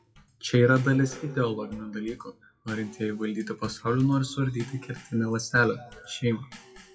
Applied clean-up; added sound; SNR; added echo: classical method WPE with log-MMSE.